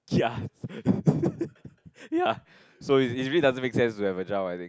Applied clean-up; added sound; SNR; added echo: none; none; none; none.